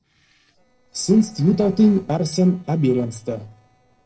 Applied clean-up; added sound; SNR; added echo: neural separator model SepFormer DNS4.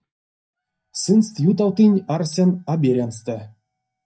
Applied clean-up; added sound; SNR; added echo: neural mask model DeepFilterNet 3.